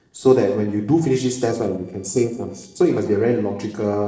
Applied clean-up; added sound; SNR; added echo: neural separator model SepFormer DNS4.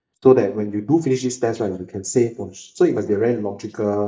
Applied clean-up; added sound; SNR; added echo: neural mask model DeepFilterNet 3.